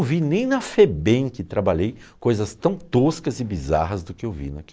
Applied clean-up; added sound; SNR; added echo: none; none; none; none.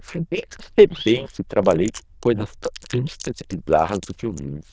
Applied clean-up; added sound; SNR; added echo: neural diffusion model UNIVERSE++.